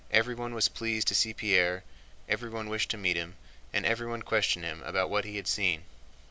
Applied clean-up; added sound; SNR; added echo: none; none; none; none.